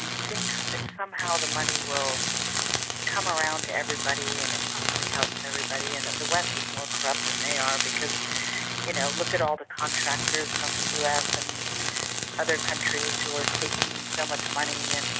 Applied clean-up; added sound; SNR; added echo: none; Tools; -4 dB; none.